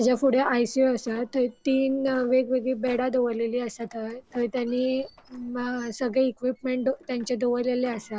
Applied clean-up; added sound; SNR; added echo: neural separator model SepFormer DNS4.